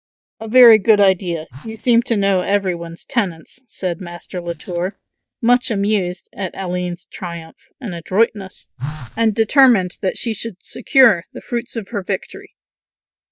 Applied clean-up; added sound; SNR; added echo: neural mask model DeepFilterNet 3.